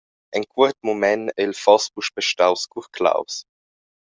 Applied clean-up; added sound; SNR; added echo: none; none; none; none.